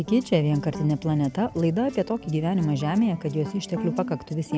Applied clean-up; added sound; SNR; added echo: none; none; none; none.